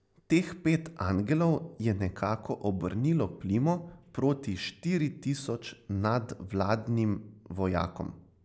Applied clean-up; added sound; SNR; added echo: none; none; none; none.